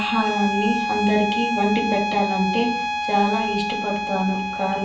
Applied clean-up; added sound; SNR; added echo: none; Bowed string instrument; 2 dB; reverberation time 0.6 s.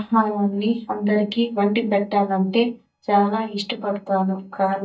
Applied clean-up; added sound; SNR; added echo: neural mask model DeepFilterNet 3.